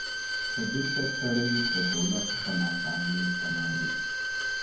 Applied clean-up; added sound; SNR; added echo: none; Bowed string instrument; -2 dB; reverberation time 0.9 s.